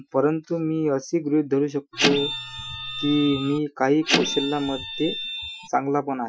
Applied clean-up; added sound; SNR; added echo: classical method Wiener filter.